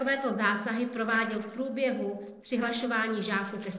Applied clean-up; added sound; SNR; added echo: neural separator model SepFormer DNS4.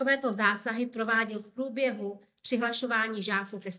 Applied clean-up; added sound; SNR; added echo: neural mask model DeepFilterNet 3.